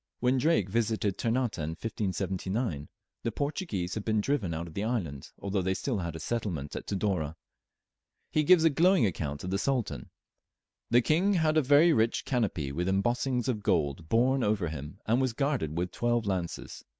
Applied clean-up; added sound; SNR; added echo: none; none; none; none.